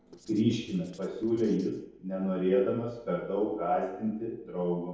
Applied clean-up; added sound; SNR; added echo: neural separator model SepFormer DNS4.